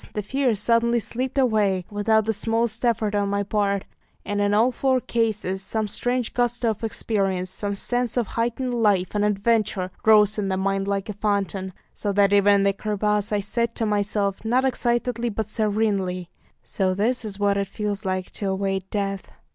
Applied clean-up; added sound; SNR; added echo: none; none; none; none.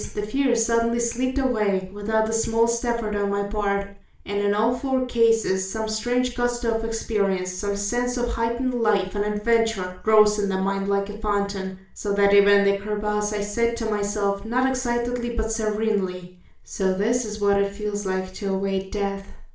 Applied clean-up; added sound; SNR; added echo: none; none; none; reverberation time 0.4 s.